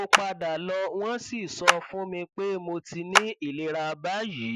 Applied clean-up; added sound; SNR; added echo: classical method Wiener filter.